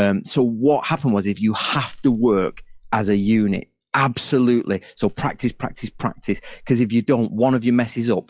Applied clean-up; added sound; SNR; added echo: classical method log-MMSE.